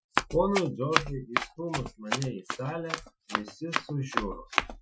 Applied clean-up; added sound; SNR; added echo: classical method Wiener filter.